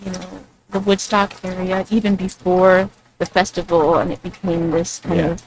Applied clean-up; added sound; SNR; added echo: neural mask model RNNoise.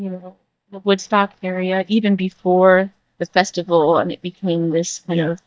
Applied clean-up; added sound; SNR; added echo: neural mask model DeepFilterNet 3.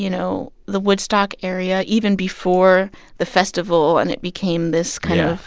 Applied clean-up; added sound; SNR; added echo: none; none; none; none.